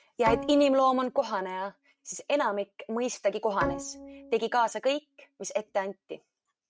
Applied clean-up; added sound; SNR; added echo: neural mask model RNNoise.